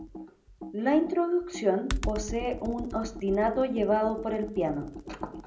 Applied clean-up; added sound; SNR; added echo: none; Computer keyboard; 10 dB; reverberation time 0.5 s.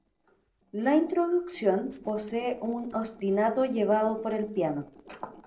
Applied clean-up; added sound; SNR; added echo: neural separator model SepFormer DNS4.